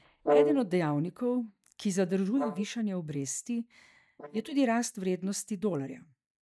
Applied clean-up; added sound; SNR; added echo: neural mask model DeepFilterNet 3.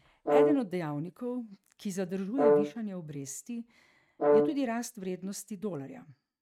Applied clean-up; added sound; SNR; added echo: neural mask model RNNoise.